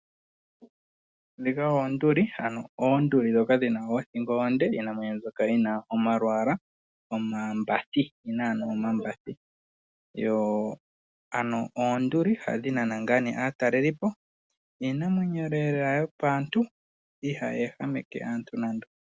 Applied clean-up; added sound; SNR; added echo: none; none; none; none.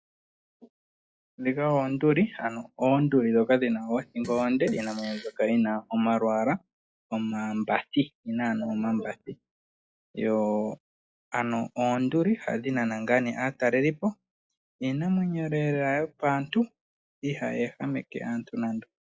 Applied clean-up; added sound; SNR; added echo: classical method log-MMSE.